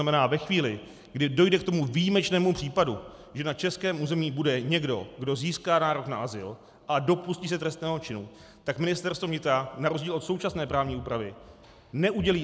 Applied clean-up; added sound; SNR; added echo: none; none; none; none.